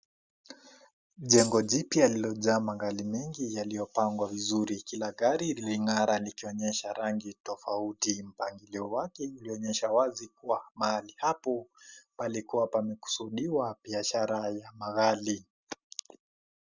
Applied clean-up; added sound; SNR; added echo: none; Tambourine; 7 dB; none.